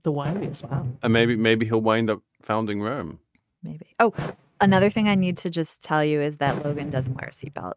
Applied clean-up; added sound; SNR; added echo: neural mask model RNNoise.